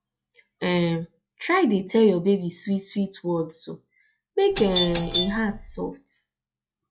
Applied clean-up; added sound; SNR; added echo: classical method log-MMSE.